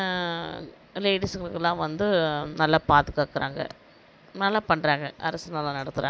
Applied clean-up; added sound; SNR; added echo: none; none; none; none.